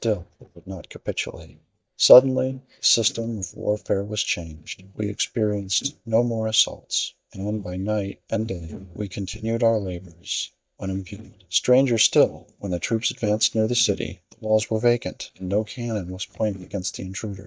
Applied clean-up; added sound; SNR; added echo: neural mask model DeepFilterNet 3.